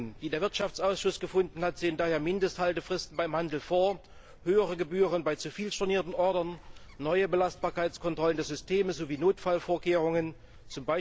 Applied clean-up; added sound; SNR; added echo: none; Bird; 19 dB; none.